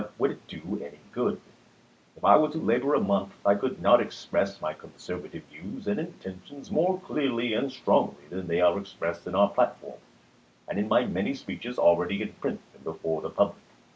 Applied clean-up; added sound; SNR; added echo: none; none; none; none.